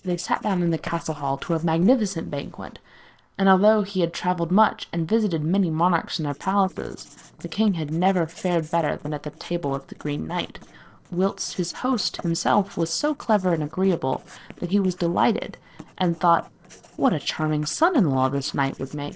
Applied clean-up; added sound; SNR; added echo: neural separator model SepFormer DNS4.